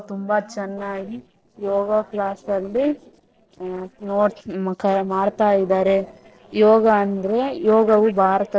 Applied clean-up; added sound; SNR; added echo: neural separator model SepFormer DNS4.